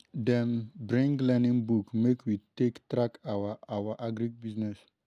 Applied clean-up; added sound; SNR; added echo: none; none; none; none.